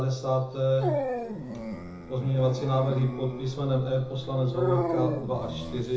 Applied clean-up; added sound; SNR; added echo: none; Dog; 6 dB; reverberation time 0.6 s.